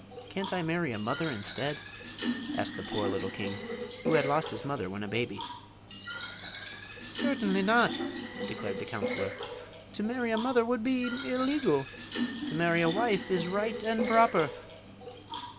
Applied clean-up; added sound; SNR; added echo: none; Fill (with liquid); 6 dB; none.